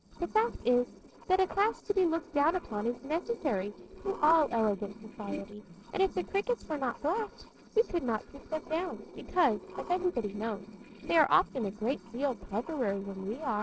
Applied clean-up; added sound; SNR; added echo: neural separator model SepFormer DNS4.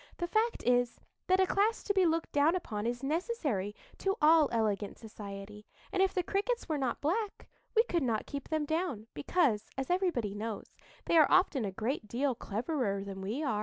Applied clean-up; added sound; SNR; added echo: none; none; none; none.